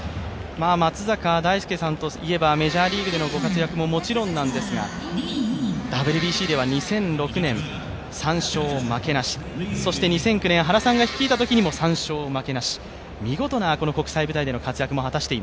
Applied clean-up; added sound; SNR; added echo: none; Domestic sounds, home sounds; 12 dB; none.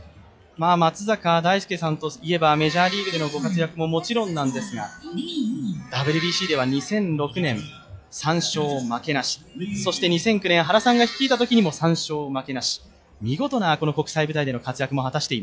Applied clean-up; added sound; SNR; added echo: classical method log-MMSE.